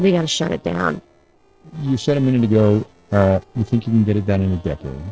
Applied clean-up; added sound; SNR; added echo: neural separator model SepFormer DNS4.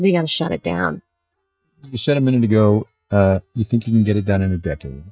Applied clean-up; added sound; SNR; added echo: neural mask model DeepFilterNet 3.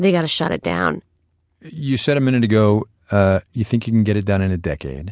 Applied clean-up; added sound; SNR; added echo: none; none; none; none.